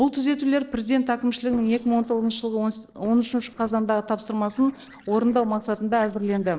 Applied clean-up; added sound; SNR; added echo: neural separator model SepFormer DNS4.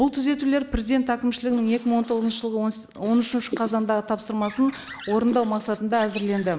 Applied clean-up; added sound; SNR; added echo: neural mask model Resemble Enhance denoiser.